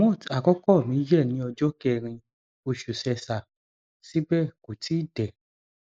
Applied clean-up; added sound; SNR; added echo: neural mask model Resemble Enhance denoiser.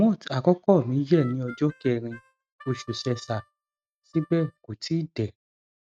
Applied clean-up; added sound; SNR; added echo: neural mask model RNNoise.